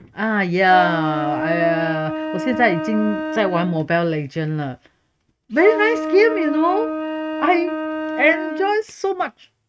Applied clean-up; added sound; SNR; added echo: neural mask model RNNoise.